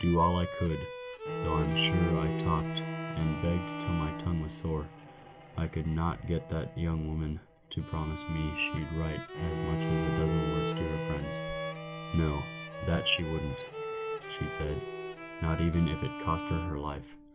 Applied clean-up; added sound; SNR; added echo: none; Bowed string instrument + Bowed string instrument; 4 dB; none.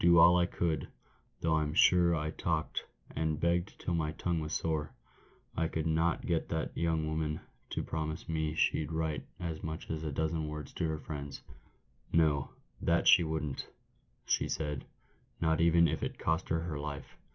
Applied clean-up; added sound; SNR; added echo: none; none; none; none.